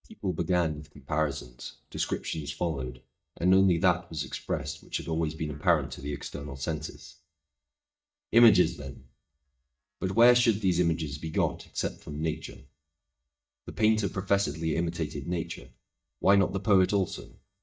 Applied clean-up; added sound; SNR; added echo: neural mask model DeepFilterNet 3.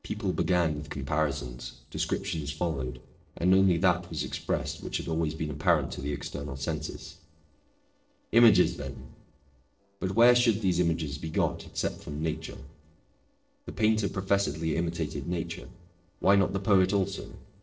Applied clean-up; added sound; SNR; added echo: neural separator model SepFormer DNS4.